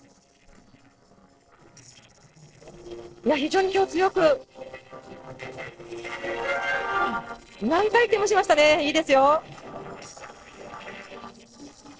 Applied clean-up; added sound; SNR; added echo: neural separator model SepFormer DNS4.